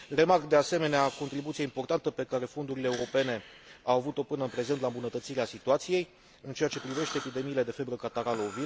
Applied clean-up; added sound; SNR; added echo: none; Breathing; 18 dB; none.